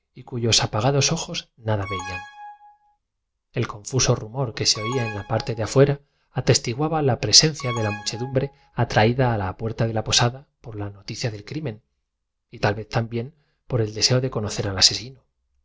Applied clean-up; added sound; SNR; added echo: none; Alarm; 12 dB; none.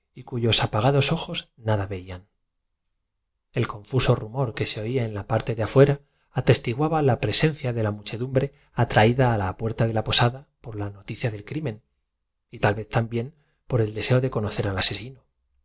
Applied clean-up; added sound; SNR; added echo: none; none; none; none.